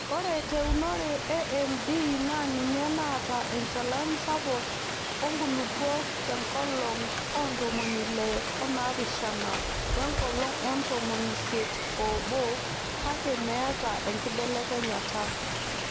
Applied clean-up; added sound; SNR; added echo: none; Rain; 1 dB; none.